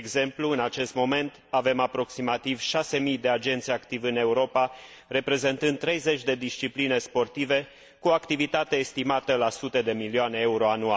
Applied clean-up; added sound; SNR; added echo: none; none; none; none.